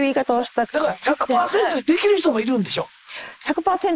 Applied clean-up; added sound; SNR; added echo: neural mask model Resemble Enhance denoiser.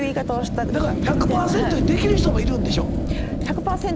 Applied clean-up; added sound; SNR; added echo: none; Fire; -2 dB; none.